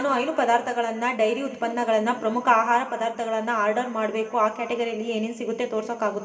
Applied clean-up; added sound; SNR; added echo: none; none; none; reverberation time 2.1 s.